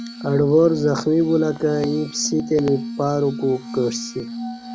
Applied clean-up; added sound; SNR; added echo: none; Glass; 10 dB; none.